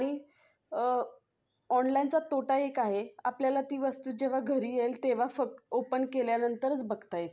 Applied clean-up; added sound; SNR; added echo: none; none; none; none.